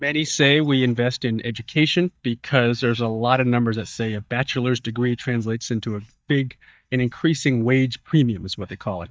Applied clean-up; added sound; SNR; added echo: neural mask model DeepFilterNet 3.